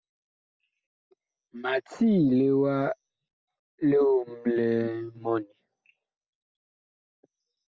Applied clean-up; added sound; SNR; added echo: none; none; none; none.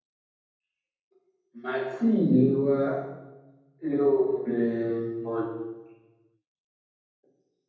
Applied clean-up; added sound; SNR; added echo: none; none; none; reverberation time 1.1 s.